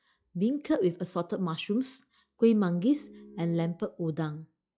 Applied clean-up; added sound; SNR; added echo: classical method log-MMSE.